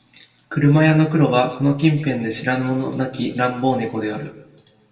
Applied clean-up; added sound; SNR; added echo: none; none; none; reverberation time 0.8 s.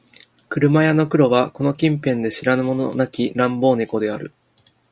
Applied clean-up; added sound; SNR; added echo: none; none; none; none.